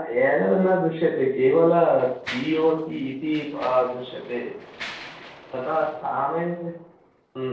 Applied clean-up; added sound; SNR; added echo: neural separator model SepFormer DNS4.